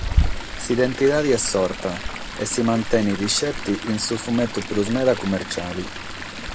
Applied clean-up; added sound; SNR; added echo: none; Chatter / Stream; 5 dB; none.